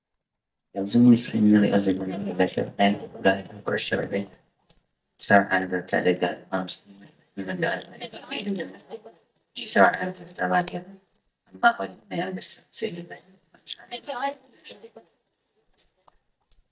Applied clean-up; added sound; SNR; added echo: neural mask model DeepFilterNet 3.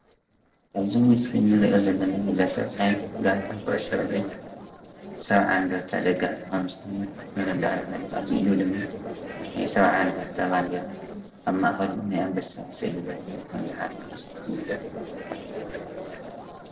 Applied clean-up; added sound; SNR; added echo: neural separator model SepFormer DNS4.